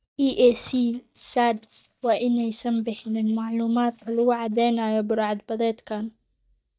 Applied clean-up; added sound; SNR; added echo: neural mask model DeepFilterNet 3.